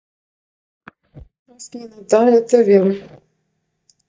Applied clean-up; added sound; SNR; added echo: neural mask model DeepFilterNet 3.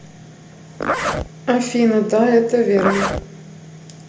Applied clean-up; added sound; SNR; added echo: none; Zipper (clothing); 6 dB; reverberation time 0.7 s.